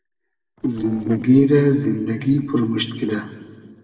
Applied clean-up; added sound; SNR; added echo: neural separator model SepFormer DNS4.